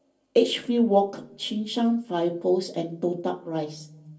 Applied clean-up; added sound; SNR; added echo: none; none; none; reverberation time 0.3 s.